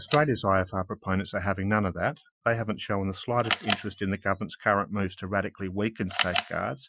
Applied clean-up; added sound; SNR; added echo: classical method Wiener filter.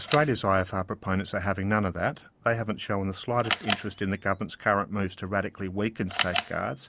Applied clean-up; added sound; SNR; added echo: none; Camera; 10 dB; none.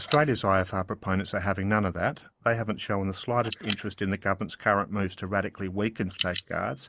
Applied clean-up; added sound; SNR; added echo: neural mask model Resemble Enhance denoiser.